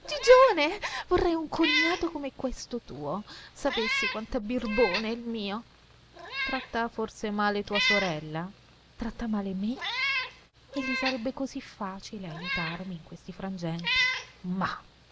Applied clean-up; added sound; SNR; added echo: none; Meow; 5 dB; none.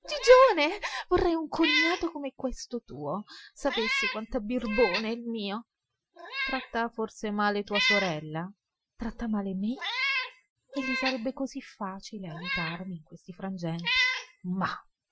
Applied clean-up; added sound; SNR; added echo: classical method Wiener filter.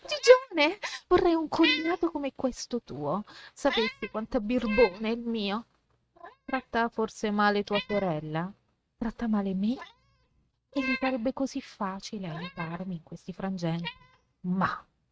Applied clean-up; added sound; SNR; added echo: neural mask model RNNoise.